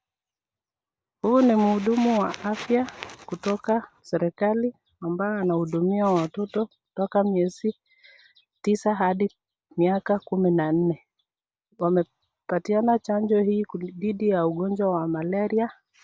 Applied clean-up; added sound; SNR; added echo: none; none; none; none.